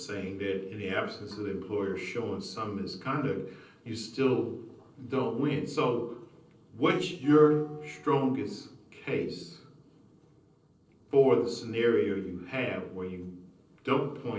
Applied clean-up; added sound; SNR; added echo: neural separator model SepFormer DNS4.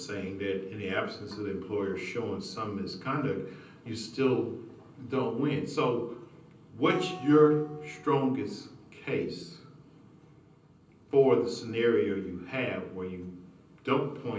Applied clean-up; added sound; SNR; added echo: none; Acoustic guitar; 15 dB; reverberation time 0.6 s.